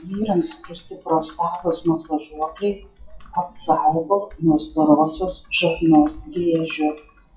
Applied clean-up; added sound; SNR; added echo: classical method WPE with log-MMSE.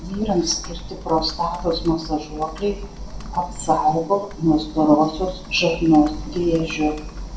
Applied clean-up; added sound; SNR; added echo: none; Computer keyboard; 14 dB; reverberation time 0.5 s.